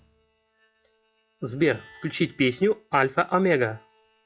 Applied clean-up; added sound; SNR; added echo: classical method log-MMSE.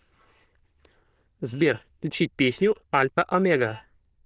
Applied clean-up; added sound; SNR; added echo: neural diffusion model UNIVERSE++.